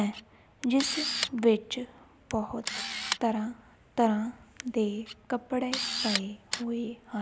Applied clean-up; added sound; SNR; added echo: none; Camera; 7 dB; none.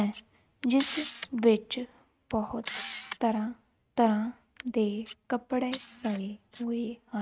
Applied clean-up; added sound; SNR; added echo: neural mask model RNNoise.